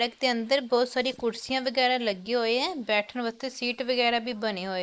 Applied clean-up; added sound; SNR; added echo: neural mask model Resemble Enhance denoiser.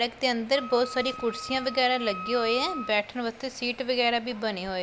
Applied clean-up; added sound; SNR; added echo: none; Wind instrument, woodwind instrument; 11 dB; none.